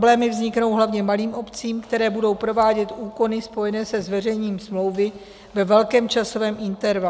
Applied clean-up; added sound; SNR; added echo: none; none; none; none.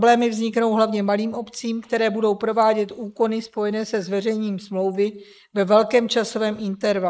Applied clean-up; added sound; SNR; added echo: neural mask model Resemble Enhance denoiser.